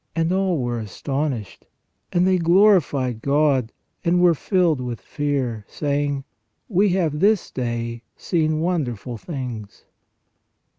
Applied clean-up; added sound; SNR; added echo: none; none; none; none.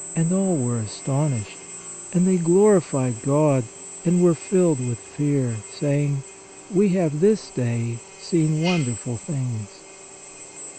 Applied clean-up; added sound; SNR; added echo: none; Drill; 14 dB; none.